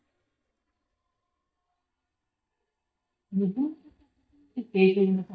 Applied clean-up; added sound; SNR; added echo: neural mask model DeepFilterNet 3.